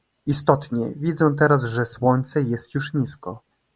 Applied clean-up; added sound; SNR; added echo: none; none; none; none.